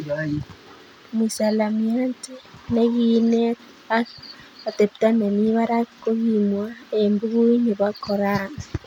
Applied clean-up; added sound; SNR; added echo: none; none; none; none.